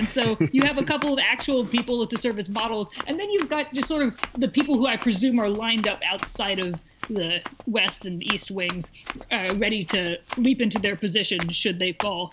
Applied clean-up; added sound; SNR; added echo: none; Run; 13 dB; none.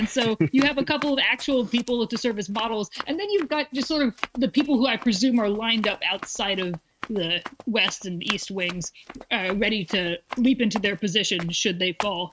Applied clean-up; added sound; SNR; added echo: neural mask model RNNoise.